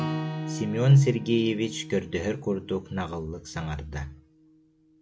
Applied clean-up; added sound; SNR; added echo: none; Acoustic guitar / Strum; 10 dB; none.